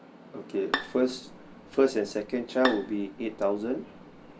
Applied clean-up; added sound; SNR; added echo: none; Bowed string instrument; 9 dB; none.